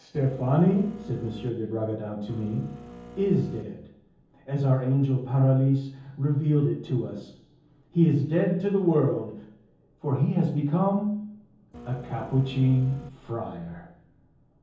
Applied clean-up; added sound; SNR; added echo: none; Printer; 17 dB; reverberation time 0.7 s.